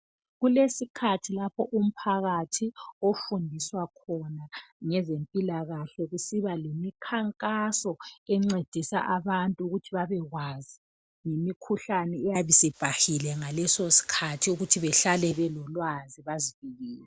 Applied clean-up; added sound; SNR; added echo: none; none; none; none.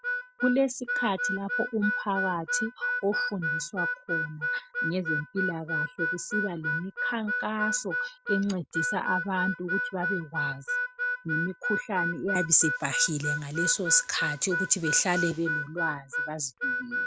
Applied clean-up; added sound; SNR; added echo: none; Harmonica; 1 dB; none.